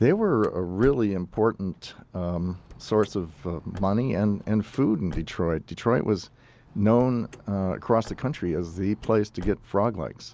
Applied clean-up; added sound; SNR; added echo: none; Car; 19 dB; none.